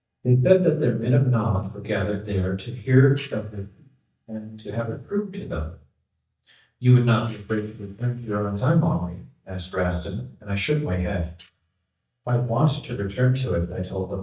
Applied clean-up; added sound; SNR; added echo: neural mask model DeepFilterNet 3.